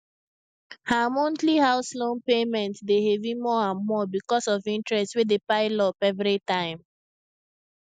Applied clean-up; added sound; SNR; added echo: none; none; none; none.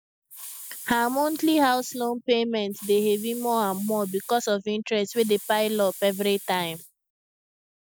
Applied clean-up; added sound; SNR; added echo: none; Hiss; 15 dB; none.